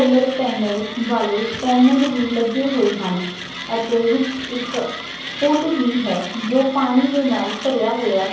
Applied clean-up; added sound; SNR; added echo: none; Mechanisms; 12 dB; reverberation time 0.7 s.